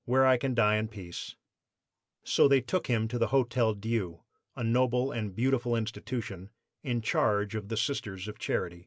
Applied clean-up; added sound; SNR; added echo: none; none; none; none.